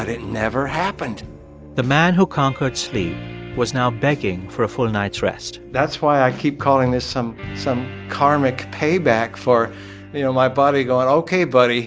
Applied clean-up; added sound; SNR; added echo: none; none; none; none.